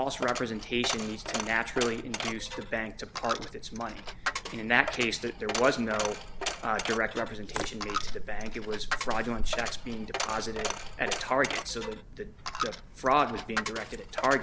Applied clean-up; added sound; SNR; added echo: none; Coin (dropping); 7 dB; none.